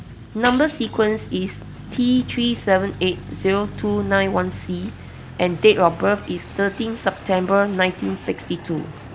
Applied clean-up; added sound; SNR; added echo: none; Shatter / Crushing + Truck; 14 dB; none.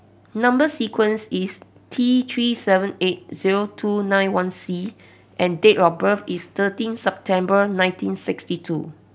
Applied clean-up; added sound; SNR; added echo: none; none; none; none.